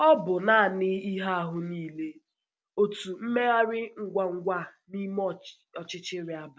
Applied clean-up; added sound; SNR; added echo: none; none; none; none.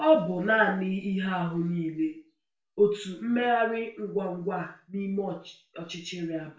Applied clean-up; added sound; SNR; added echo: none; none; none; reverberation time 0.4 s.